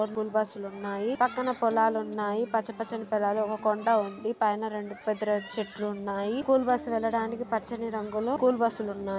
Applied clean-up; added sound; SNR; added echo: none; Electric guitar; 18 dB; none.